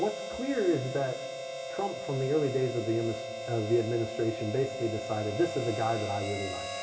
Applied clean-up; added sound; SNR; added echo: none; Harmonica; 6 dB; reverberation time 1.6 s.